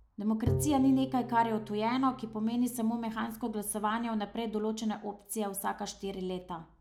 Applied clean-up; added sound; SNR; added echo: none; Bowed string instrument; 8 dB; none.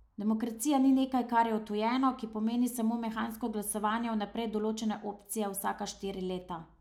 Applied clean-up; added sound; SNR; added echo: none; none; none; none.